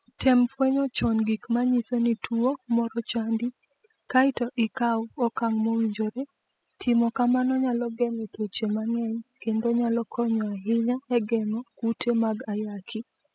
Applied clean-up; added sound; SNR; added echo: classical method spectral subtraction.